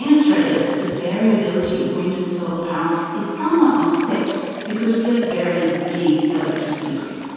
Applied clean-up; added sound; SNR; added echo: none; Liquid; 16 dB; reverberation time 2.1 s.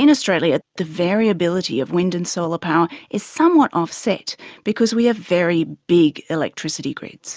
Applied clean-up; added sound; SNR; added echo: none; none; none; none.